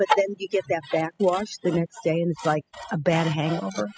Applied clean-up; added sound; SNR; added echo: classical method spectral subtraction.